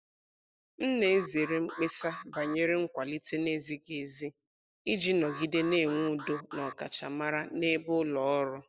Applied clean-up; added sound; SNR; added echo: neural mask model Resemble Enhance denoiser.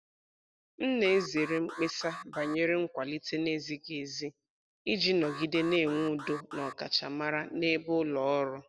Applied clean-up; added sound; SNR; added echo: none; Alarm; 12 dB; none.